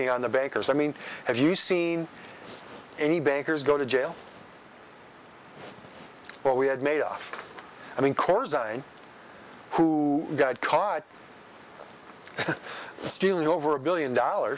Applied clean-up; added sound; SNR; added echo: none; none; none; none.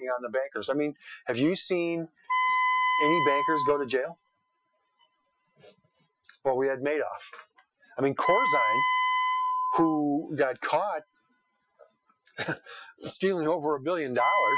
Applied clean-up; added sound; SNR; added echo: classical method Wiener filter.